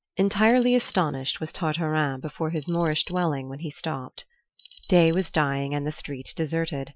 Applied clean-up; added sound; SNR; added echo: classical method Wiener filter.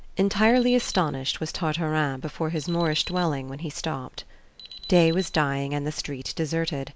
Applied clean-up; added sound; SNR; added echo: none; Alarm; 19 dB; none.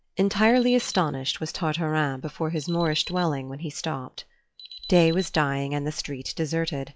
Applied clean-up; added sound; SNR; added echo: classical method log-MMSE.